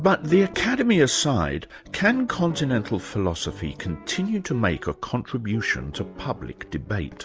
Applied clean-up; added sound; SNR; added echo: none; none; none; none.